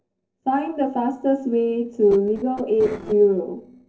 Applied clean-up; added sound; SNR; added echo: neural separator model SepFormer DNS4.